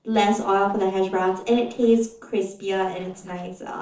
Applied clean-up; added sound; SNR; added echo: neural separator model SepFormer DNS4.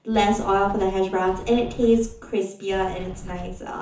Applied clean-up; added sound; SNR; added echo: none; Sliding door; 14 dB; reverberation time 0.6 s.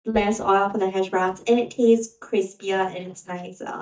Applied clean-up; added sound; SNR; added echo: neural mask model DeepFilterNet 3.